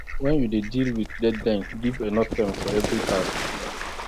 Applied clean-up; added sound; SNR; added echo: none; Fowl; 4 dB; none.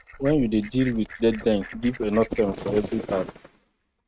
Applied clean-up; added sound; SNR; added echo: neural mask model RNNoise.